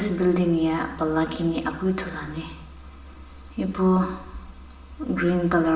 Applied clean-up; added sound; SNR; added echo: none; none; none; reverberation time 0.8 s.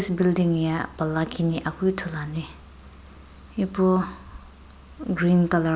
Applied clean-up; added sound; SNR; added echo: none; none; none; none.